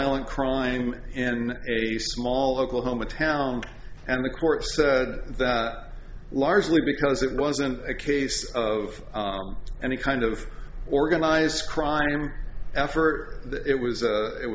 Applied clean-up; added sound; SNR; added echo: none; none; none; none.